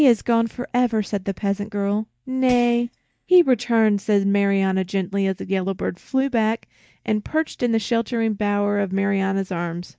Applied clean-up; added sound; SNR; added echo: neural mask model DeepFilterNet 3.